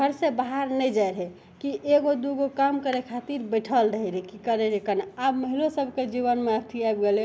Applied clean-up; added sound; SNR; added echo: none; none; none; none.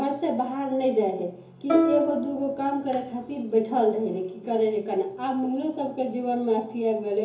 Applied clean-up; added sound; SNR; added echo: none; Plucked string instrument; 1 dB; reverberation time 0.7 s.